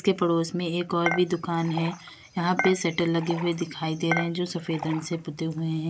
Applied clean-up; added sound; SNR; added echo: none; Dishes, pots, and pans / Chink, clink; 9 dB; none.